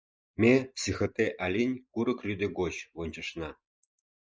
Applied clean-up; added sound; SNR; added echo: neural mask model Resemble Enhance denoiser.